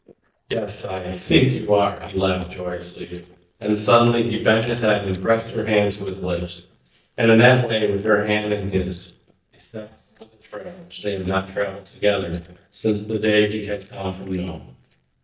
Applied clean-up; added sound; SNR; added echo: neural mask model DeepFilterNet 3.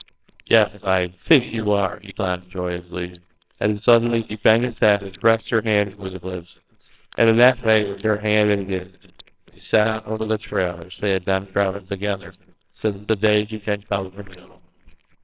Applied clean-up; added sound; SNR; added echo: neural separator model SepFormer WHAMR!.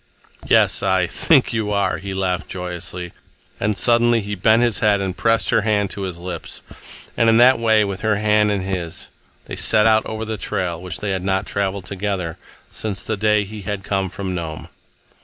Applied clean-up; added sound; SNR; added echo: none; none; none; none.